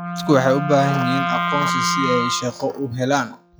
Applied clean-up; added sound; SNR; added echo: classical method log-MMSE.